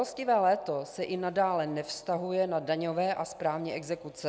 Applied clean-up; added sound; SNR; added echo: none; none; none; none.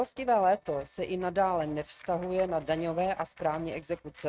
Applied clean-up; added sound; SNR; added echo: neural mask model RNNoise.